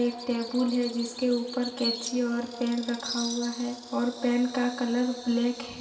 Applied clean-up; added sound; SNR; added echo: none; Bird vocalization, bird call, bird song; 12 dB; reverberation time 2.2 s.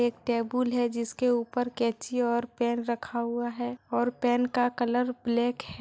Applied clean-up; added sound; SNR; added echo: none; none; none; none.